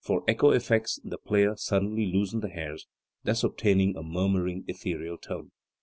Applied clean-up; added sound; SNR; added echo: none; none; none; none.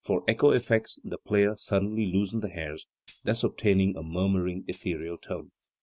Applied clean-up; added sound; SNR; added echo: neural mask model RNNoise.